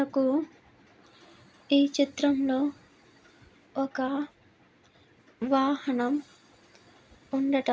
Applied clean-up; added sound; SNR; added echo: none; none; none; none.